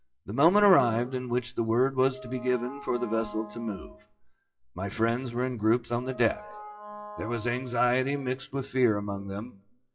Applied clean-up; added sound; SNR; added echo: classical method WPE with log-MMSE.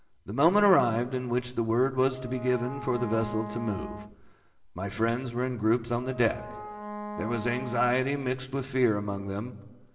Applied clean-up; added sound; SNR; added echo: none; Wind instrument, woodwind instrument; 12 dB; reverberation time 0.9 s.